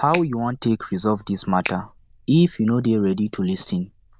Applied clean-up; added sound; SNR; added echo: neural diffusion model UNIVERSE++.